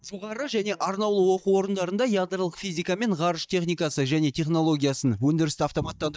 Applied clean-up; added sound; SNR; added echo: neural mask model DeepFilterNet 3.